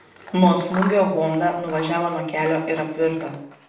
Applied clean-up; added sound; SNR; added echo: none; Scissors; 16 dB; reverberation time 0.6 s.